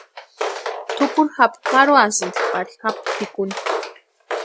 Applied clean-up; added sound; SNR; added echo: none; Walk, footsteps; 6 dB; none.